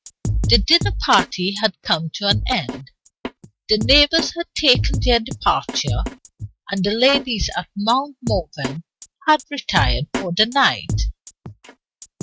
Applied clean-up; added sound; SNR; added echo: neural mask model RNNoise.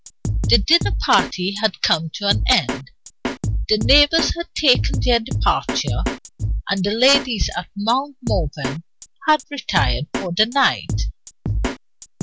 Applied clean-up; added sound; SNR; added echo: none; Drum kit; 3 dB; none.